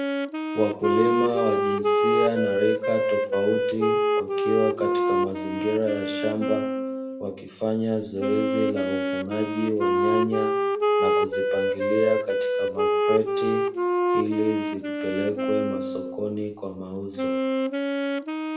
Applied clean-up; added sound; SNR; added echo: none; Wind instrument, woodwind instrument; -3 dB; reverberation time 0.6 s.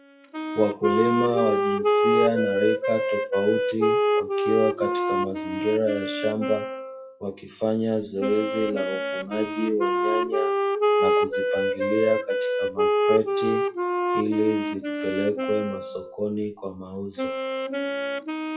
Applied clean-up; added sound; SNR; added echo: classical method WPE with log-MMSE.